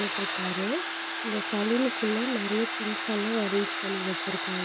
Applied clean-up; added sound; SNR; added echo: none; Domestic sounds, home sounds; -2 dB; none.